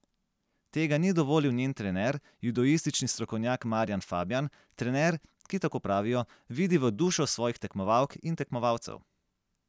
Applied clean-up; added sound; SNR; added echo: none; none; none; none.